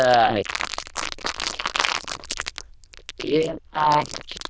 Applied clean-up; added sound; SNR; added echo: neural diffusion model UNIVERSE++.